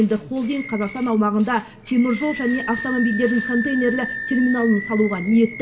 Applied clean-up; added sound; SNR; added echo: none; Animal; 10 dB; reverberation time 0.5 s.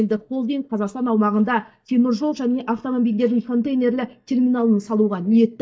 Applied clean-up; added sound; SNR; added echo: neural mask model DeepFilterNet 3.